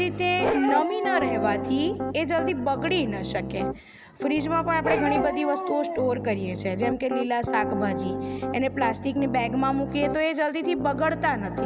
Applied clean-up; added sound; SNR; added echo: none; Bark + Piano; 4 dB; none.